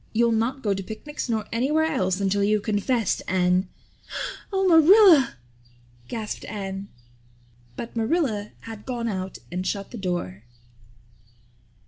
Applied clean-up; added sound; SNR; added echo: none; none; none; none.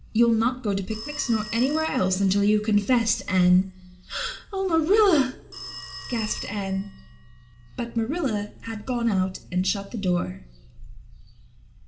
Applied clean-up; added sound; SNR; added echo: none; Telephone; 17 dB; reverberation time 0.4 s.